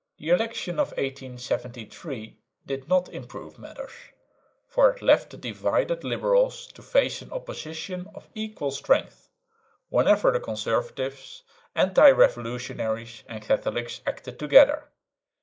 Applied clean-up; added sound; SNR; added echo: neural mask model Resemble Enhance denoiser.